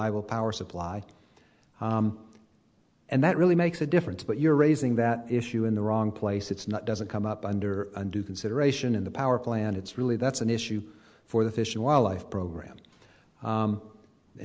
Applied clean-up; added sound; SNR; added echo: none; none; none; none.